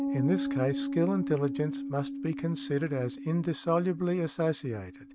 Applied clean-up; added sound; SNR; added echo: neural mask model RNNoise.